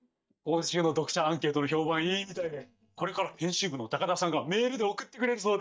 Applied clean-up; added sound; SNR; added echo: neural mask model DeepFilterNet 3.